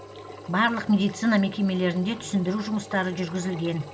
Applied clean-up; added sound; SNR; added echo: none; Engine; 17 dB; none.